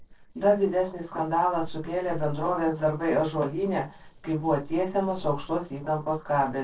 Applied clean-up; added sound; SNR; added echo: neural separator model SepFormer DNS4.